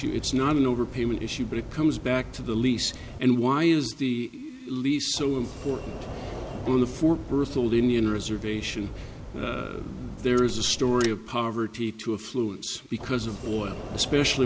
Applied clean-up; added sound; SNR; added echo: none; Door + Sliding door; 12 dB; none.